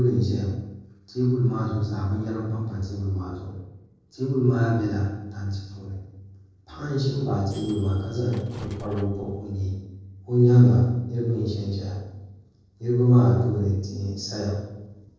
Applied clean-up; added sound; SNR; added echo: neural separator model SepFormer DNS4.